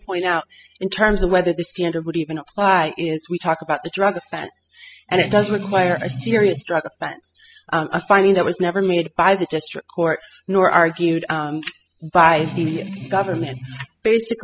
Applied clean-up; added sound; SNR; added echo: classical method spectral subtraction.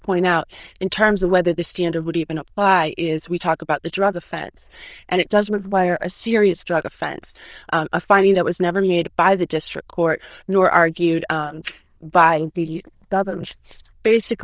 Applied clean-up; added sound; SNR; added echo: neural diffusion model UNIVERSE++.